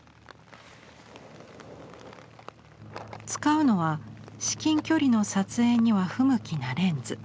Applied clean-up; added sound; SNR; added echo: none; none; none; none.